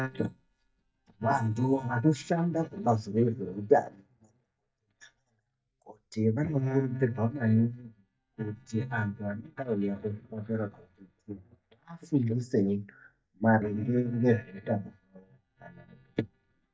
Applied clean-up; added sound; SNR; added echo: neural mask model DeepFilterNet 3.